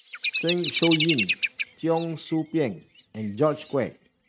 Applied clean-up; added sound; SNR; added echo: neural mask model RNNoise.